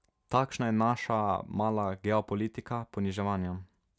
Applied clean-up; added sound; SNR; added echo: none; none; none; none.